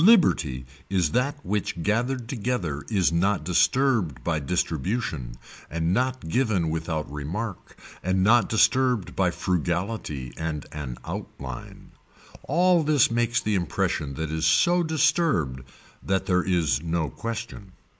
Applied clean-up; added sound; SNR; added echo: none; none; none; none.